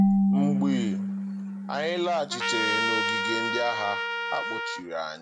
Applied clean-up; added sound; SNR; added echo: none; Marimba, xylophone / Wood + Trumpet; -4 dB; none.